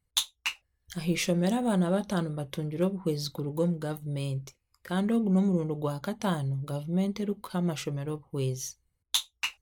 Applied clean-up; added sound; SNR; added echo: none; none; none; none.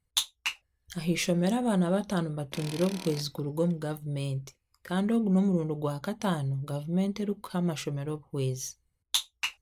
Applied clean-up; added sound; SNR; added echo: none; Tools; 15 dB; none.